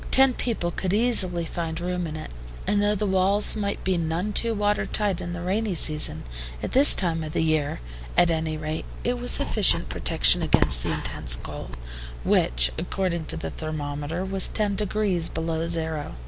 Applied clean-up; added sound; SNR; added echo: none; none; none; none.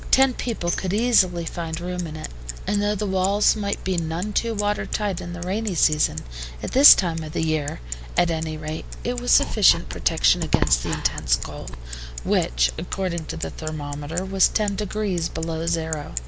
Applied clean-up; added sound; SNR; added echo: none; Tambourine + Bicycle; 14 dB; none.